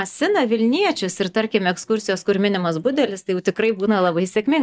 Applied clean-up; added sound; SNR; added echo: neural mask model DeepFilterNet 3.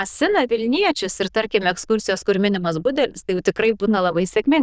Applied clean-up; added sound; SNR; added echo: neural diffusion model UNIVERSE++.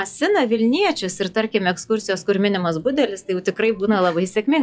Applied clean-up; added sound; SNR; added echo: classical method log-MMSE.